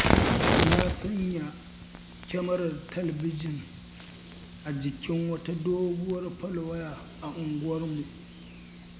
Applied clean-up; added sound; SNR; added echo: none; Fire; 0 dB; none.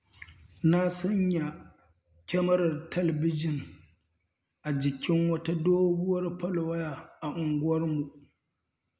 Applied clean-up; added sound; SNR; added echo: none; none; none; none.